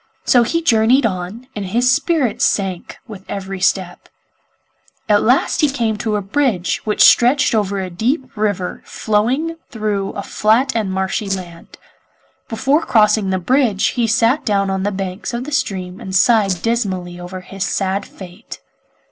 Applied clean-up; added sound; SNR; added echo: neural separator model SepFormer DNS4.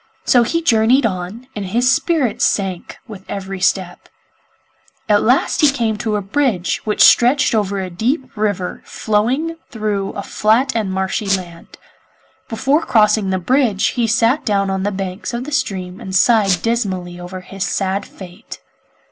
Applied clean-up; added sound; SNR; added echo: none; Squeak; 5 dB; none.